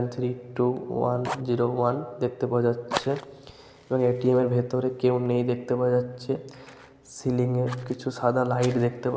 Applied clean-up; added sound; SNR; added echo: none; Fire; 16 dB; none.